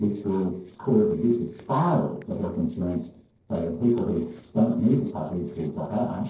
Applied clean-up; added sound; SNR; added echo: neural separator model SepFormer DNS4.